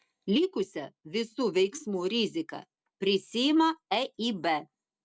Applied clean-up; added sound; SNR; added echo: none; none; none; none.